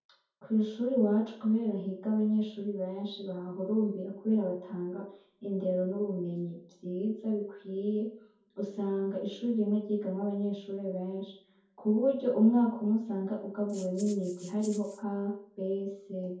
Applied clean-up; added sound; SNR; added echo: none; Rattle (instrument); 20 dB; reverberation time 0.6 s.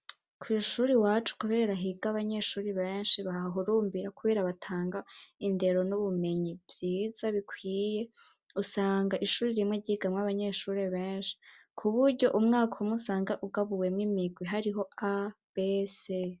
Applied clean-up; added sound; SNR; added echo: none; none; none; none.